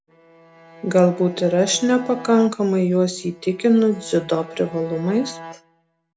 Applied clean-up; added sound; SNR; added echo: none; Bowed string instrument; 19 dB; none.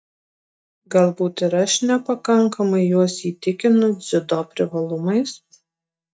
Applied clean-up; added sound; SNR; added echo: neural mask model DeepFilterNet 3.